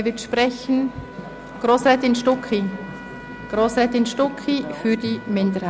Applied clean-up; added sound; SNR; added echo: none; Trumpet; 20 dB; none.